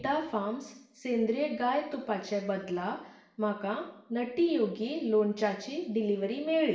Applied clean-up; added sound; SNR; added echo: none; none; none; reverberation time 0.7 s.